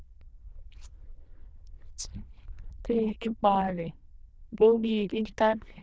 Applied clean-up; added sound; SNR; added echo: neural diffusion model UNIVERSE++.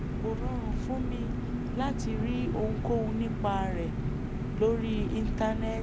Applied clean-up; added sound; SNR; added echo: none; Engine; -2 dB; none.